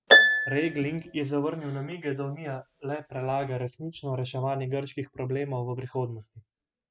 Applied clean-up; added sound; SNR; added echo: none; Harp; -5 dB; none.